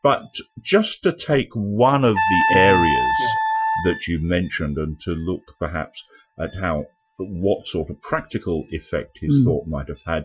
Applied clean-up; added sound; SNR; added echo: classical method Wiener filter.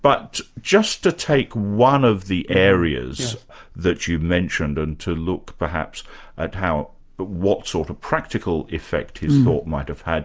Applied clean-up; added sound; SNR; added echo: none; none; none; none.